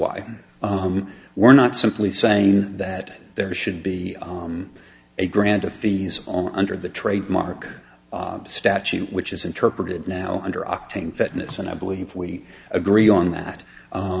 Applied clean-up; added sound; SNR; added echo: none; none; none; none.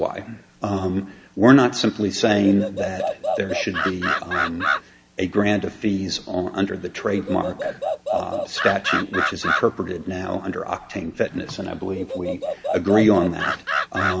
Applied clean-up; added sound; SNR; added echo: none; Animal; 5 dB; none.